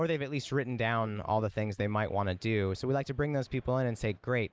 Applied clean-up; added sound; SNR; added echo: neural mask model Resemble Enhance denoiser.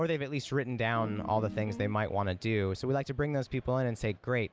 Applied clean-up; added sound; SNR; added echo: none; Guitar; 10 dB; none.